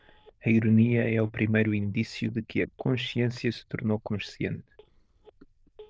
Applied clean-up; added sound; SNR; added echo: neural diffusion model UNIVERSE++.